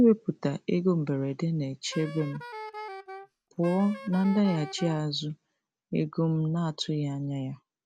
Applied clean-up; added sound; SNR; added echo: none; Wind instrument, woodwind instrument; 14 dB; none.